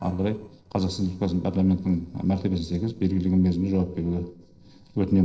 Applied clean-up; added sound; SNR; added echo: neural separator model SepFormer DNS4.